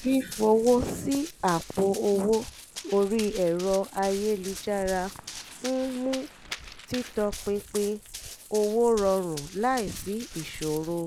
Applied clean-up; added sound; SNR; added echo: none; Run; 14 dB; none.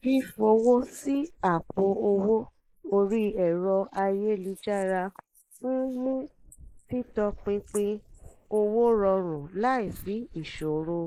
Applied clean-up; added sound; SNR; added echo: neural mask model Resemble Enhance denoiser.